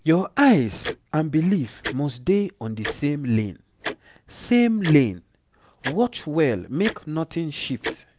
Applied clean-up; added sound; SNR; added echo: none; Tick-tock; 14 dB; none.